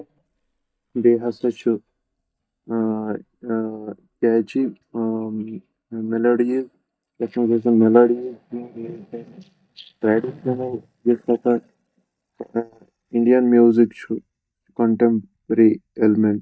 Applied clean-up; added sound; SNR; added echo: neural mask model DeepFilterNet 3.